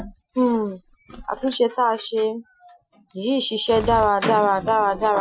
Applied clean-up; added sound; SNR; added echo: classical method Wiener filter.